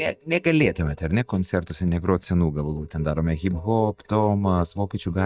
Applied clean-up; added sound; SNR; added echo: neural mask model DeepFilterNet 3.